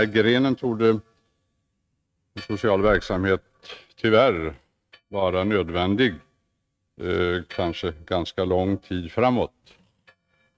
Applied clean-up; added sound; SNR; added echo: neural mask model RNNoise.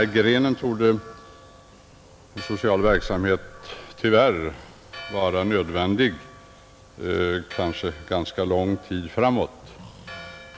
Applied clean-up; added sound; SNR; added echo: none; Church bell + Breathing; 17 dB; none.